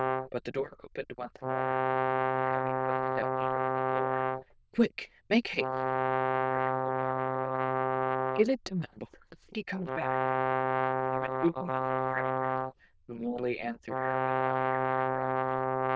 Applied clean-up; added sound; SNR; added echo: neural diffusion model UNIVERSE++.